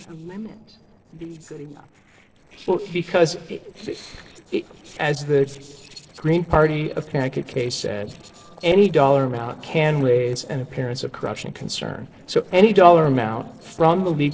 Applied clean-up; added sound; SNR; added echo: neural separator model SepFormer DNS4.